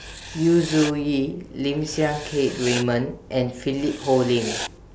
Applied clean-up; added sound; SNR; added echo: none; Writing; 13 dB; none.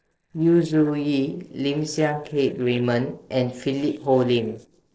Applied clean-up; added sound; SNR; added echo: neural separator model SepFormer DNS4.